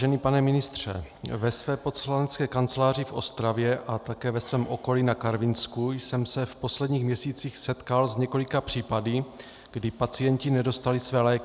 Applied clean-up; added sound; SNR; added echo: none; none; none; none.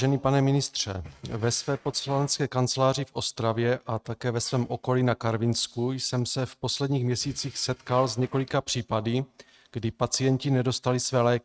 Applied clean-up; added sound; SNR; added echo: neural mask model RNNoise.